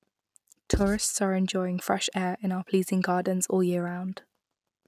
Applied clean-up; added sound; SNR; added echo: neural mask model RNNoise.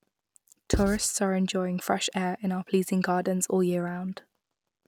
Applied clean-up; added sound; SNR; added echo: none; Writing; 2 dB; none.